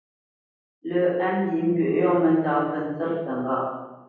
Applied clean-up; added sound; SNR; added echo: none; none; none; reverberation time 1.3 s.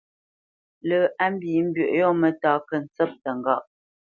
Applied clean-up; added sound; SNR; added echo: none; none; none; none.